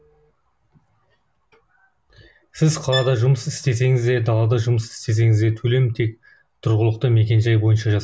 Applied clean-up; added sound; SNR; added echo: none; Bowed string instrument; 12 dB; none.